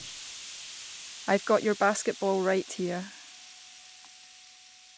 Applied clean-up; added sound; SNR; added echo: none; Explosion; 14 dB; none.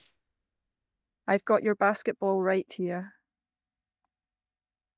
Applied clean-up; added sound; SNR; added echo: neural mask model DeepFilterNet 3.